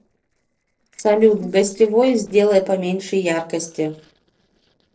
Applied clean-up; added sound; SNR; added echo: neural separator model SepFormer DNS4.